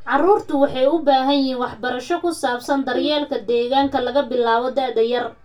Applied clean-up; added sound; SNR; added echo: none; none; none; reverberation time 0.2 s.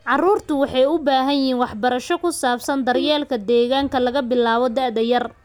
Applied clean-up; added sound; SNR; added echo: none; none; none; none.